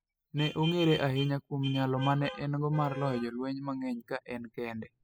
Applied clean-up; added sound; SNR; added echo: classical method spectral subtraction.